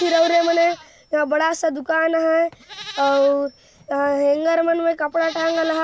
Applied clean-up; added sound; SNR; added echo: none; Livestock, farm animals, working animals; 18 dB; none.